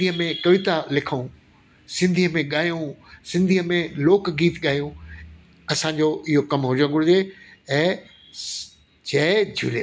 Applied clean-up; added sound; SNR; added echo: none; none; none; none.